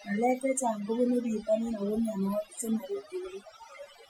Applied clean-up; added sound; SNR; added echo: classical method Wiener filter.